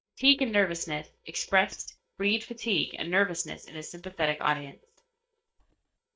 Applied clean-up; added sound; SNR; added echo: neural mask model DeepFilterNet 3.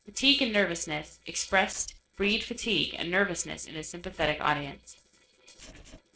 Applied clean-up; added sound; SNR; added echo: neural separator model SepFormer DNS4.